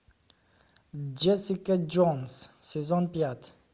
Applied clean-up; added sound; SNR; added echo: none; none; none; none.